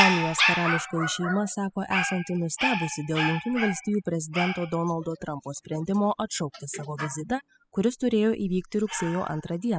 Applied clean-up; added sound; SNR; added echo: classical method spectral subtraction.